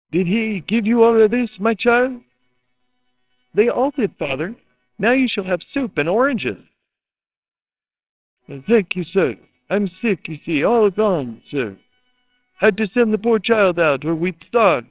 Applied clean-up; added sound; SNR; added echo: neural separator model SepFormer WHAMR!.